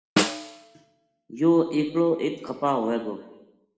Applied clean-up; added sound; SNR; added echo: none; Snare drum; 5 dB; reverberation time 0.9 s.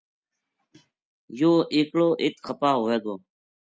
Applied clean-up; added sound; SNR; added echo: none; none; none; none.